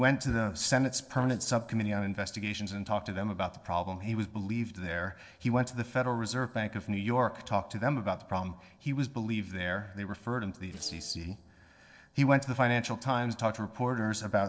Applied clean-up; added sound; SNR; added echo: neural separator model SepFormer DNS4.